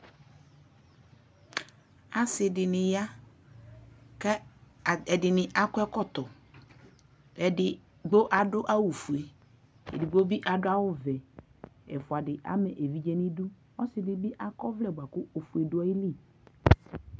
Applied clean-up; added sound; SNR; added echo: none; none; none; none.